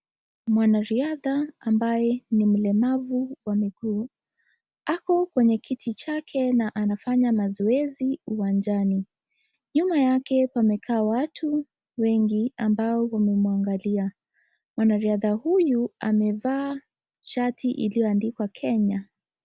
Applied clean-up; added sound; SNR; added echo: none; none; none; none.